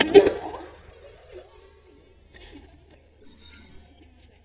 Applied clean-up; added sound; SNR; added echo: neural mask model DeepFilterNet 3.